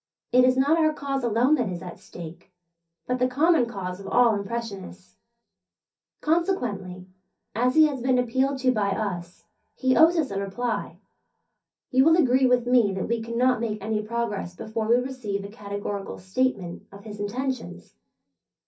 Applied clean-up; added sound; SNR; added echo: none; none; none; reverberation time 0.3 s.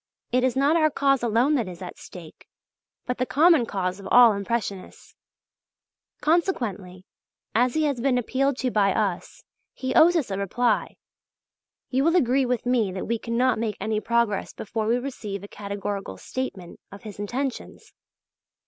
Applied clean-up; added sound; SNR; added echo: none; none; none; none.